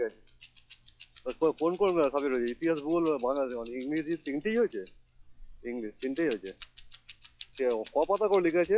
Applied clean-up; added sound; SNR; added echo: classical method log-MMSE.